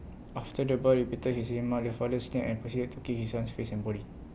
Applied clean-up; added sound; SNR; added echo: none; none; none; none.